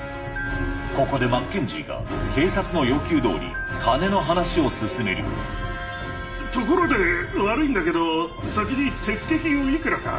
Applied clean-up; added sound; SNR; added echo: none; Glockenspiel; 17 dB; reverberation time 1.3 s.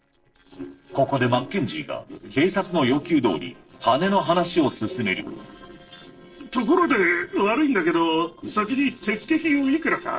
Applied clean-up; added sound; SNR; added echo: neural separator model SepFormer DNS4.